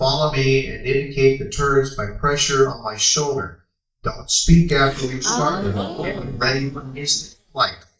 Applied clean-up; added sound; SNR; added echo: neural mask model DeepFilterNet 3.